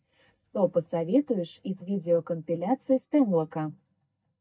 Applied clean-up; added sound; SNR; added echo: neural mask model DeepFilterNet 3.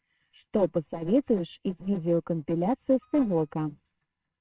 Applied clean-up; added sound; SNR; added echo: neural separator model SepFormer WHAMR!.